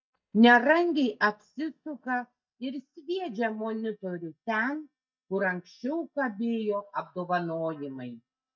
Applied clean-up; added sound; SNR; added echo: neural mask model DeepFilterNet 3.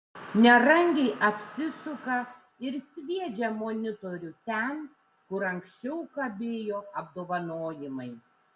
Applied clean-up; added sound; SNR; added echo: none; none; none; none.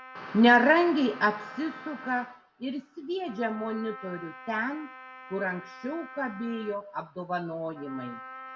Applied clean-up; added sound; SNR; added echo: none; Wind instrument, woodwind instrument; 17 dB; none.